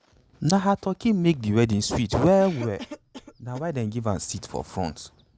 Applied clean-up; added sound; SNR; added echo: none; Cough; 20 dB; none.